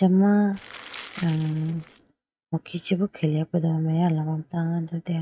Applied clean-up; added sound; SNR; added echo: neural mask model RNNoise.